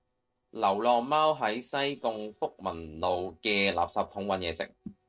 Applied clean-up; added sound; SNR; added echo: neural separator model SepFormer DNS4.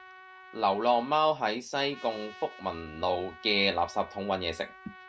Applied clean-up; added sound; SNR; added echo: none; Trumpet; 19 dB; none.